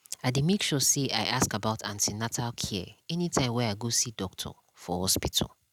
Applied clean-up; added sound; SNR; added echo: none; none; none; none.